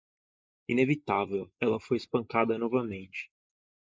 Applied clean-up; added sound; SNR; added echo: neural mask model Resemble Enhance denoiser.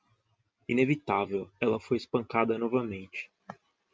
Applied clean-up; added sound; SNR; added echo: none; none; none; none.